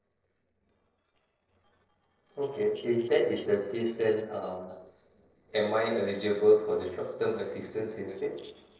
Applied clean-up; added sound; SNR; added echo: neural separator model SepFormer DNS4.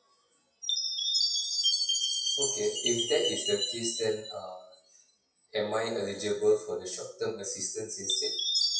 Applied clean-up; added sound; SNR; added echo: classical method WPE with log-MMSE.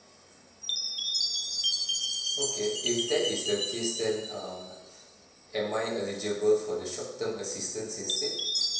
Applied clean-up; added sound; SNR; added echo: none; Chime; 1 dB; reverberation time 0.9 s.